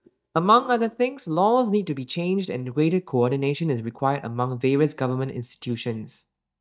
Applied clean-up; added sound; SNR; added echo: neural mask model DeepFilterNet 3.